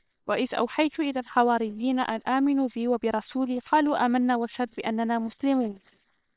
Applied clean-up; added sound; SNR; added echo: neural separator model SepFormer WHAM!.